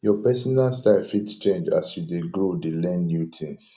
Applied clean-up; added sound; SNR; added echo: none; none; none; none.